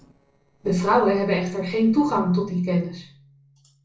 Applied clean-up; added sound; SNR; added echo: neural separator model SepFormer DNS4.